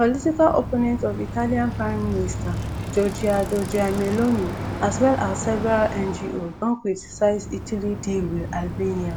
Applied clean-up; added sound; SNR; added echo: none; Bicycle; 7 dB; none.